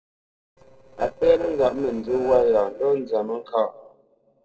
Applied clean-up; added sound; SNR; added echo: neural separator model SepFormer DNS4.